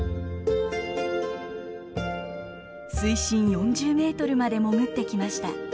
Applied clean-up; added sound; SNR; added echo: none; none; none; none.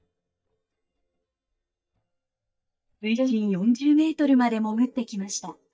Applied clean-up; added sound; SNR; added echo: neural mask model DeepFilterNet 3.